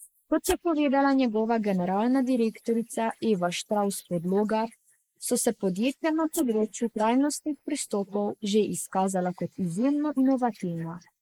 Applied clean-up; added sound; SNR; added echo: neural mask model Resemble Enhance denoiser.